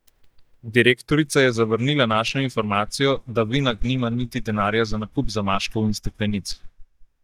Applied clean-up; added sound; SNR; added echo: neural mask model DeepFilterNet 3.